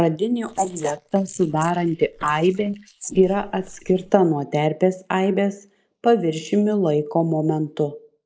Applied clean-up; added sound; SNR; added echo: neural mask model Resemble Enhance denoiser.